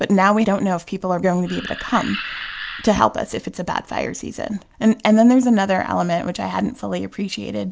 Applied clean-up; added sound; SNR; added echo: none; Animal; 11 dB; none.